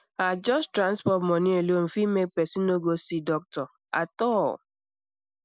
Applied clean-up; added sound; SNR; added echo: none; none; none; none.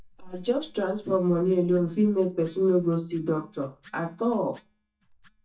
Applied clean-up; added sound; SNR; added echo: neural mask model DeepFilterNet 3.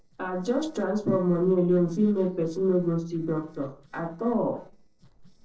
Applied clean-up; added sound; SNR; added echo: neural separator model SepFormer DNS4.